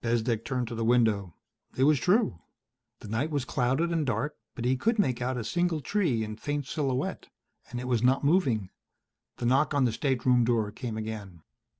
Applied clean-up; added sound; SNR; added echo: none; none; none; none.